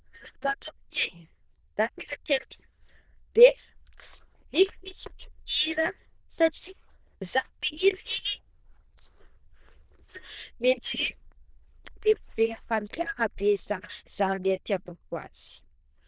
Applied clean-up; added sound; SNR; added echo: neural diffusion model UNIVERSE++.